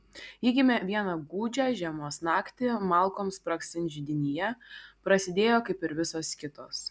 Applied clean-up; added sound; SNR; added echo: none; none; none; none.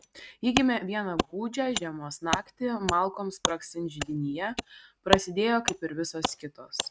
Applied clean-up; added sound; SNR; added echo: neural mask model RNNoise.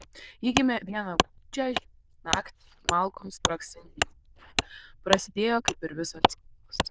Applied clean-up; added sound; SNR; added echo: neural diffusion model UNIVERSE++.